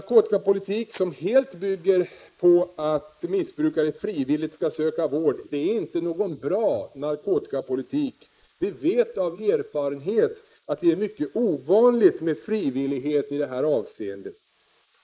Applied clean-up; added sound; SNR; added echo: neural mask model Resemble Enhance denoiser.